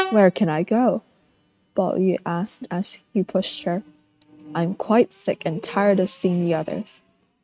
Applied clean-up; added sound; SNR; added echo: neural mask model RNNoise.